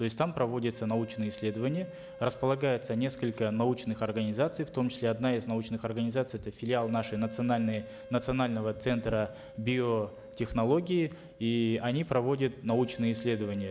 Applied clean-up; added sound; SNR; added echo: none; Wind instrument, woodwind instrument; 18 dB; none.